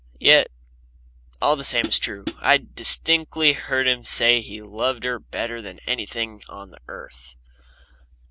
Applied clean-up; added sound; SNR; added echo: none; Hi-hat; 8 dB; none.